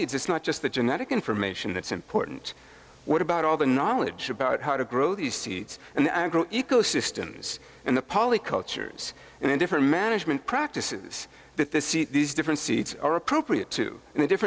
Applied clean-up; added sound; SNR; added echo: none; none; none; none.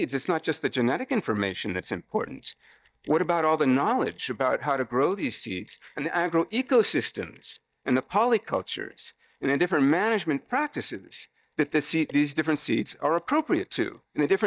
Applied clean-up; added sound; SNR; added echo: neural mask model DeepFilterNet 3.